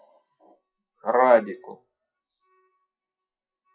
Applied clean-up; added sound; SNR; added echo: classical method WPE with log-MMSE.